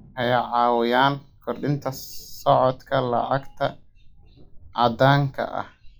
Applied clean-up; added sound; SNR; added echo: classical method log-MMSE.